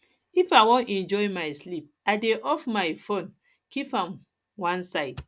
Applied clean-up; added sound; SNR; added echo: none; none; none; none.